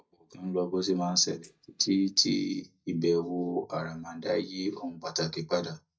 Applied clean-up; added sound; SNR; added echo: neural mask model DeepFilterNet 3.